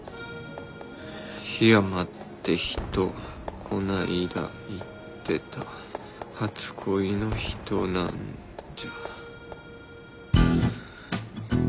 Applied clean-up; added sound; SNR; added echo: none; Fireworks + Accordion; 14 dB; none.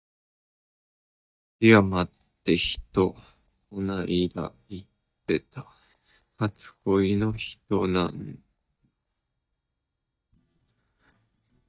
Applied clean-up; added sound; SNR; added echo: neural mask model DeepFilterNet 3.